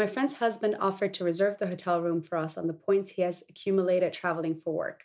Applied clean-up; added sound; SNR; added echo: none; none; none; none.